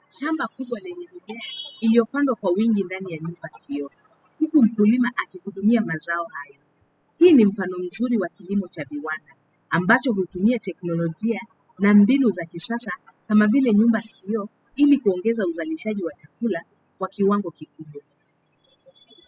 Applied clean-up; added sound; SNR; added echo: classical method spectral subtraction.